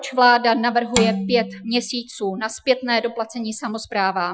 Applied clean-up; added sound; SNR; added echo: classical method Wiener filter.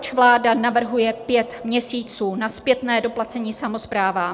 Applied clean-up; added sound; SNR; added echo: none; none; none; none.